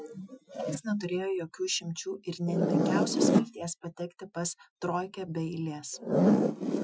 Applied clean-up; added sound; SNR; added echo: classical method Wiener filter.